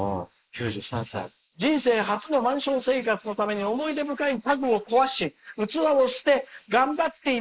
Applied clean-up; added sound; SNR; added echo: neural mask model Resemble Enhance denoiser.